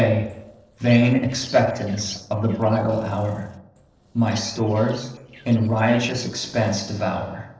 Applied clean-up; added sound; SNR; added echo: neural separator model SepFormer DNS4.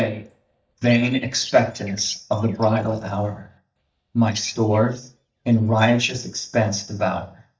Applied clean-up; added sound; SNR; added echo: neural mask model DeepFilterNet 3.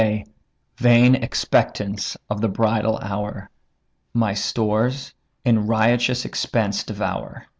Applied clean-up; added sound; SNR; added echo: none; none; none; none.